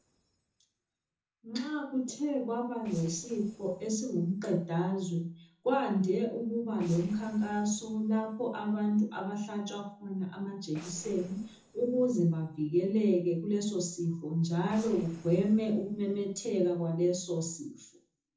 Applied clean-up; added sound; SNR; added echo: neural separator model SepFormer DNS4.